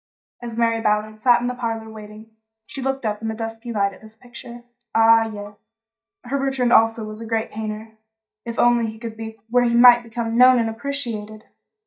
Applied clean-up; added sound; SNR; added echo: neural mask model DeepFilterNet 3.